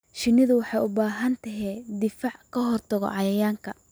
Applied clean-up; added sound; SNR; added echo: none; none; none; none.